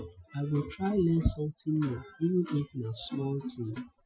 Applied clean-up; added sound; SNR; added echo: classical method Wiener filter.